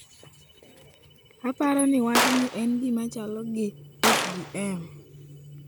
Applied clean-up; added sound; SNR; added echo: none; Gunshot, gunfire; 1 dB; none.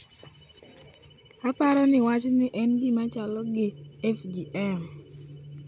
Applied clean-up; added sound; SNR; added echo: none; none; none; none.